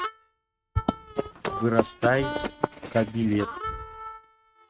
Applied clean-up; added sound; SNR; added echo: neural mask model RNNoise.